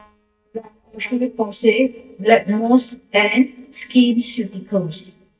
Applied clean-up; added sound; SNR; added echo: neural mask model DeepFilterNet 3.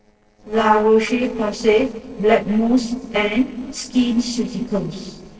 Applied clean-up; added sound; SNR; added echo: neural separator model SepFormer DNS4.